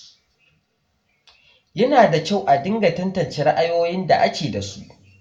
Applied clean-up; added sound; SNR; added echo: none; none; none; reverberation time 0.3 s.